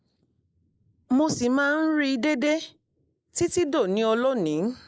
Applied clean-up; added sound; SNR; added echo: neural mask model Resemble Enhance denoiser.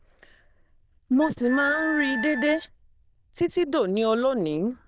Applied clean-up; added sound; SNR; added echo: neural diffusion model UNIVERSE++.